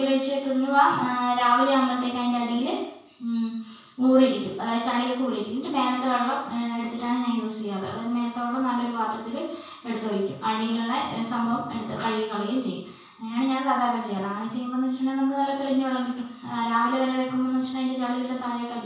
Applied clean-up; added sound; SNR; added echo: none; none; none; reverberation time 0.6 s.